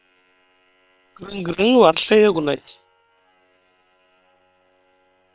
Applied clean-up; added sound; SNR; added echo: neural separator model SepFormer WHAM!.